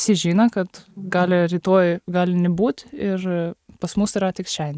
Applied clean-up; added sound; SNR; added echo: neural mask model RNNoise.